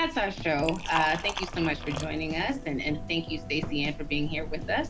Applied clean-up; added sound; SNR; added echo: none; Liquid; 7 dB; none.